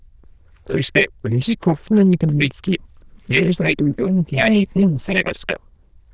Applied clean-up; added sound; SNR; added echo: neural diffusion model UNIVERSE++.